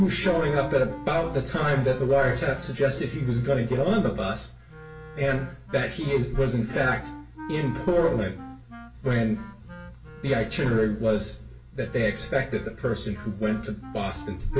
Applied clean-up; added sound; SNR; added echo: none; Wind instrument, woodwind instrument; 17 dB; reverberation time 0.2 s.